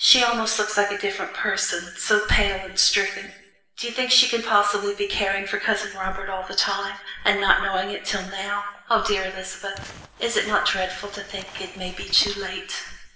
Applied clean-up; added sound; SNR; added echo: none; Crumpling, crinkling; 18 dB; reverberation time 0.8 s.